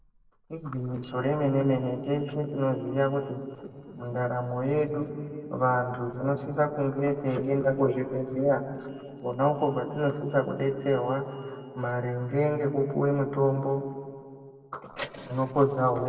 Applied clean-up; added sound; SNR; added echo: neural separator model SepFormer DNS4.